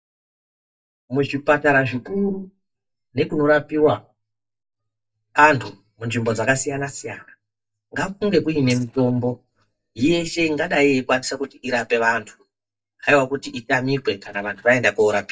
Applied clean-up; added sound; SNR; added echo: neural mask model DeepFilterNet 3.